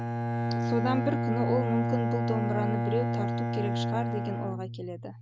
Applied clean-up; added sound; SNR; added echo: none; Bowed string instrument; -4 dB; none.